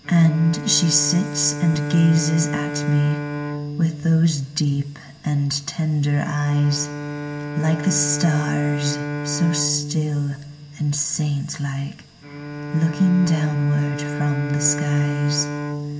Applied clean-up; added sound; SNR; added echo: none; Bowed string instrument; 7 dB; reverberation time 2.4 s.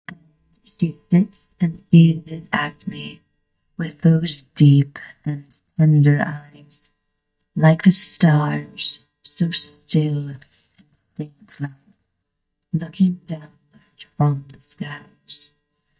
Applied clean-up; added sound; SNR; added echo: neural mask model DeepFilterNet 3.